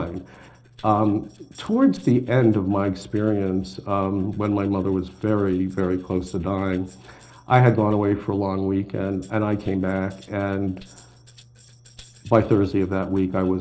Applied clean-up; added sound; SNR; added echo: neural separator model SepFormer DNS4.